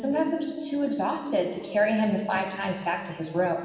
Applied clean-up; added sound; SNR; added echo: none; none; none; reverberation time 1.7 s.